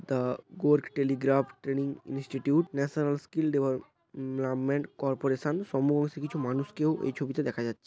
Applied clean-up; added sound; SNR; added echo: none; none; none; none.